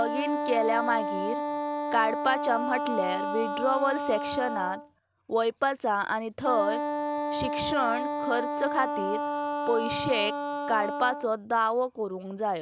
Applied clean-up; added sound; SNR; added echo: none; Wind instrument, woodwind instrument; 3 dB; none.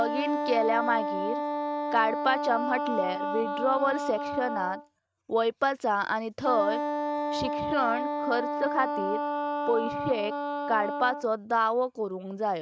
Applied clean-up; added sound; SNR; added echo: neural mask model RNNoise.